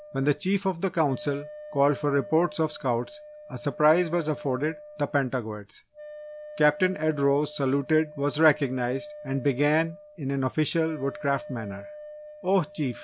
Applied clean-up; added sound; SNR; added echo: none; Wind instrument, woodwind instrument; 17 dB; none.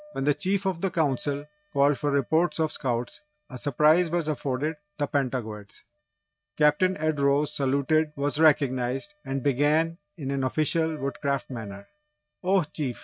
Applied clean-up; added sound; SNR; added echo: neural mask model RNNoise.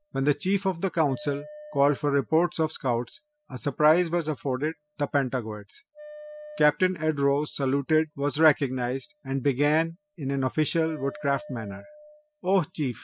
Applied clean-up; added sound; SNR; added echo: classical method spectral subtraction.